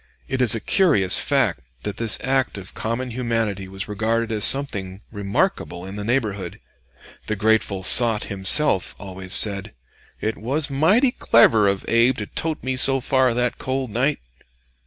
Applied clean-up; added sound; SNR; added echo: none; none; none; none.